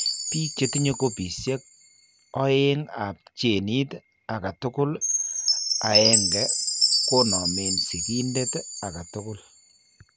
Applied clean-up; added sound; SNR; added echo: none; Chime; 0 dB; none.